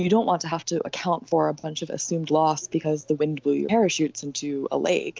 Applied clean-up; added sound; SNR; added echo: none; none; none; none.